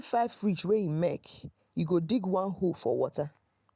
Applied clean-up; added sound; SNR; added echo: none; none; none; none.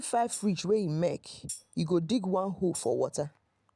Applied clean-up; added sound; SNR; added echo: none; Tambourine; 15 dB; none.